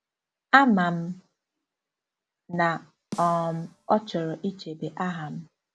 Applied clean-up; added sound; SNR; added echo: none; Snare drum; 19 dB; none.